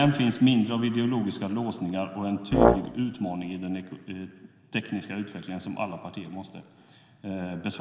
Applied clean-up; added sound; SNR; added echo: none; Brass instrument; -4 dB; reverberation time 2.0 s.